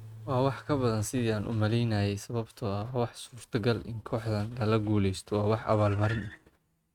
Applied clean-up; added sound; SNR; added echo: neural mask model RNNoise.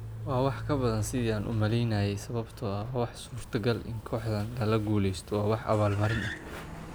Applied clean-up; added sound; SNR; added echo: none; Car; 11 dB; none.